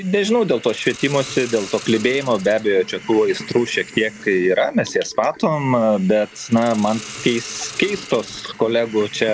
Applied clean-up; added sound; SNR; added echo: none; Hiss; 16 dB; none.